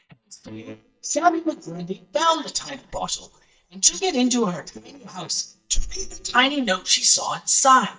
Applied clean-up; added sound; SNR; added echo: neural mask model DeepFilterNet 3.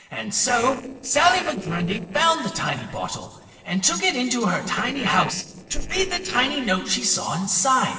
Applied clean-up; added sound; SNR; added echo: neural separator model SepFormer DNS4.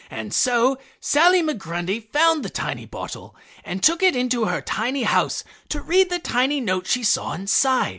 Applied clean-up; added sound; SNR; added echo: none; none; none; none.